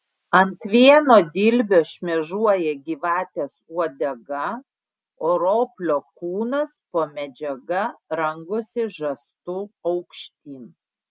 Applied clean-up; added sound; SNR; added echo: none; none; none; none.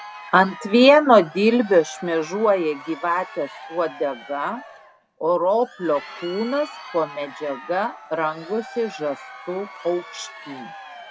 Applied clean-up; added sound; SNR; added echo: none; Crowd; 18 dB; none.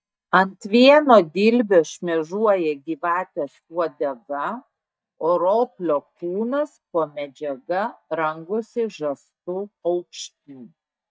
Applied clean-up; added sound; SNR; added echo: neural mask model DeepFilterNet 3.